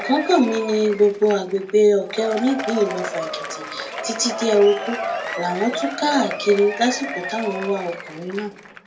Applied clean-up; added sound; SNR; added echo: none; Applause / Crowd / Cheering; 9 dB; reverberation time 0.2 s.